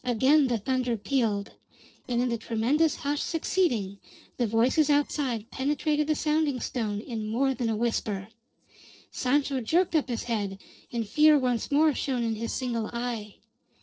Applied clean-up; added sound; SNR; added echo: neural separator model SepFormer DNS4.